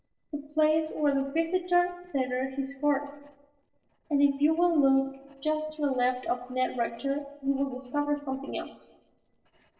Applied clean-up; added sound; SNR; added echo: neural separator model SepFormer DNS4.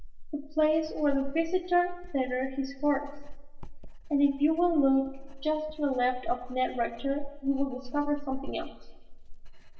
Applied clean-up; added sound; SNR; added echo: none; Writing; 13 dB; reverberation time 1.0 s.